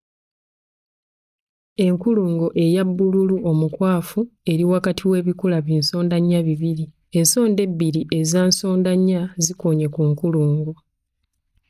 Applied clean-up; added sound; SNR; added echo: neural mask model DeepFilterNet 3.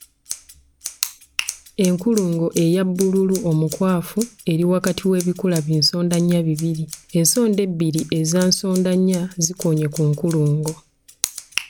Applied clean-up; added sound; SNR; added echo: none; Scissors; 18 dB; none.